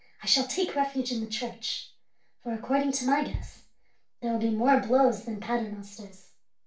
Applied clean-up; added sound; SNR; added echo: none; Bass drum; 13 dB; reverberation time 0.3 s.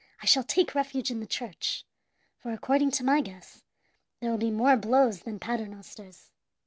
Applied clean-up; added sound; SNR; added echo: none; none; none; none.